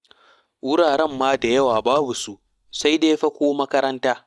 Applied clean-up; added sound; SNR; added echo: neural mask model DeepFilterNet 3.